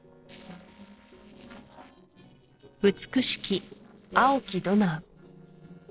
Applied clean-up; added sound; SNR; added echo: neural separator model SepFormer DNS4.